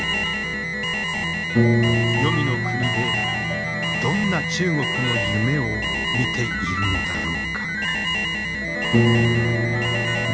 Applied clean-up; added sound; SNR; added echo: none; Alarm + Piano; -4 dB; none.